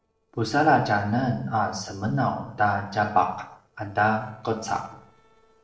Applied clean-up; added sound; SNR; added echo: neural separator model SepFormer DNS4.